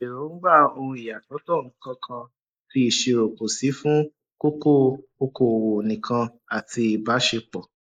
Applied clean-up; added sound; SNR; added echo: neural mask model Resemble Enhance denoiser.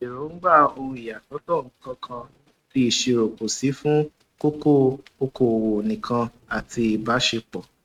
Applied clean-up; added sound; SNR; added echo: neural mask model RNNoise.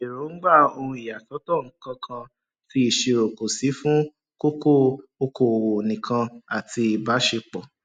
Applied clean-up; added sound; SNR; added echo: none; none; none; none.